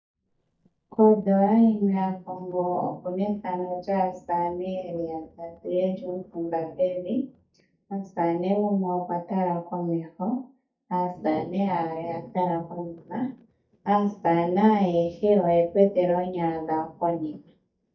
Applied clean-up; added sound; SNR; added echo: neural mask model DeepFilterNet 3.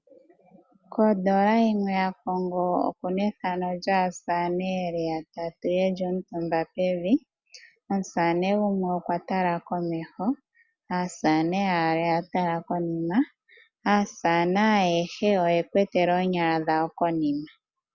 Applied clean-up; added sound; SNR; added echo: none; none; none; none.